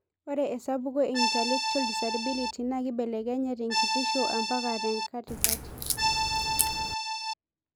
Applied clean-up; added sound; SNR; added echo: none; Accordion + Crack; -3 dB; none.